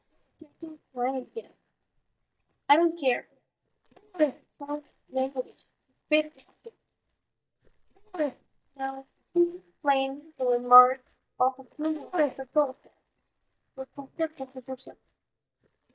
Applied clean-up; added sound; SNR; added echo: neural mask model DeepFilterNet 3.